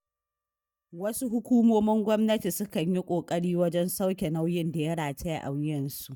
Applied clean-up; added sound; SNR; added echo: neural mask model DeepFilterNet 3.